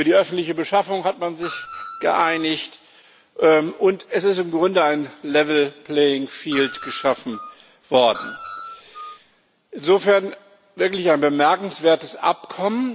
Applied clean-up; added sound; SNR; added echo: none; Screech; 15 dB; none.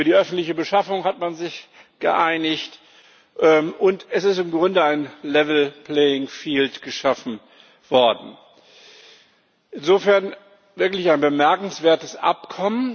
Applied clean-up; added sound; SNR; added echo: none; none; none; none.